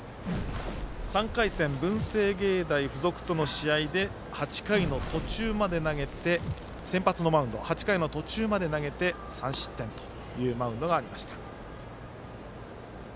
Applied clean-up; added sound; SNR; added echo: none; Crackle; 8 dB; none.